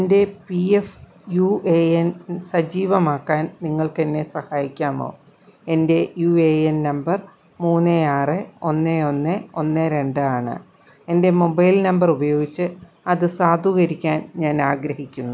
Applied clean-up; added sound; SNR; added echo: none; none; none; none.